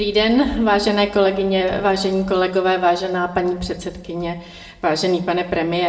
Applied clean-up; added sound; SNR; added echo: none; none; none; reverberation time 0.6 s.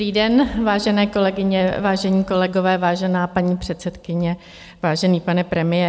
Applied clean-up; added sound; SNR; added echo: none; none; none; none.